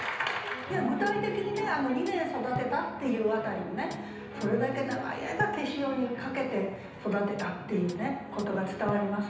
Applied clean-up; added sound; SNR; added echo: none; Hi-hat; 16 dB; reverberation time 0.9 s.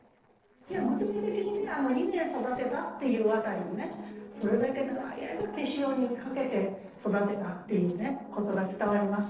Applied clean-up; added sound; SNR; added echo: neural separator model SepFormer DNS4.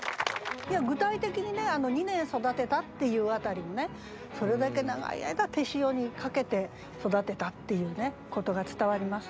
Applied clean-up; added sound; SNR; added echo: none; none; none; none.